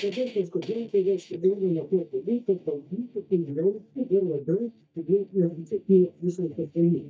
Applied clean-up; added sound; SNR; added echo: neural mask model DeepFilterNet 3.